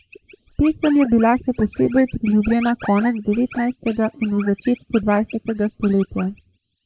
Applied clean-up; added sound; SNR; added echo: neural mask model Resemble Enhance denoiser.